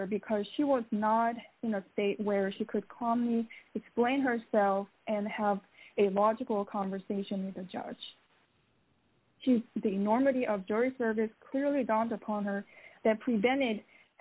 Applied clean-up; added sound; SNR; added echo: none; none; none; none.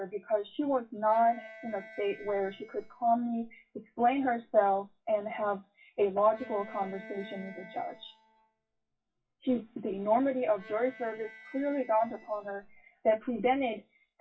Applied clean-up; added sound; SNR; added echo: classical method WPE with log-MMSE.